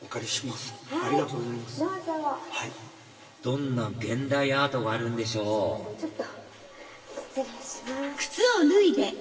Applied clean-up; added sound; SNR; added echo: none; none; none; reverberation time 1.7 s.